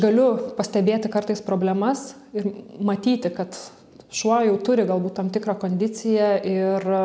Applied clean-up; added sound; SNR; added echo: none; none; none; none.